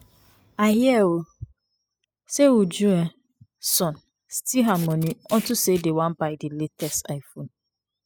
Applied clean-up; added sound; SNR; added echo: classical method spectral subtraction.